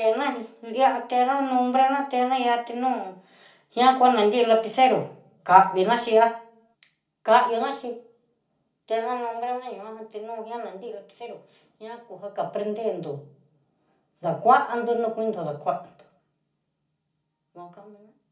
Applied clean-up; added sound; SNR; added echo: none; none; none; reverberation time 0.4 s.